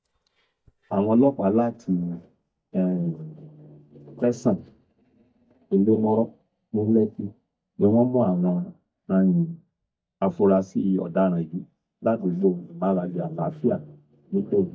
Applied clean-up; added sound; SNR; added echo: neural mask model DeepFilterNet 3.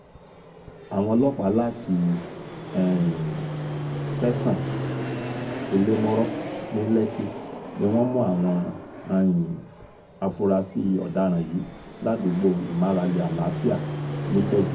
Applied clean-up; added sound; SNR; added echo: none; Fixed-wing aircraft, airplane; 7 dB; reverberation time 0.4 s.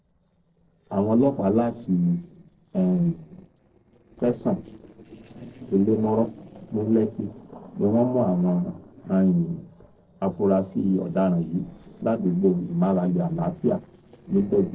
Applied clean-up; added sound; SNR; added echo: neural separator model SepFormer DNS4.